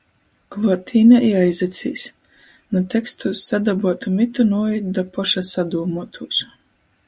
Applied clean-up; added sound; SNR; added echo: none; none; none; none.